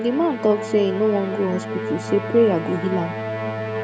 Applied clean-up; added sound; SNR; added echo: none; Musical instrument; 6 dB; none.